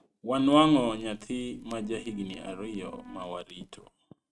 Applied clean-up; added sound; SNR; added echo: neural mask model RNNoise.